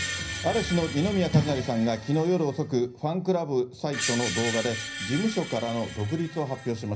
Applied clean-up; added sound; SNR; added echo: none; Screech; 9 dB; reverberation time 0.5 s.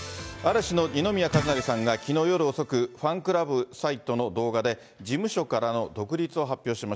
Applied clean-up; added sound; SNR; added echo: none; none; none; none.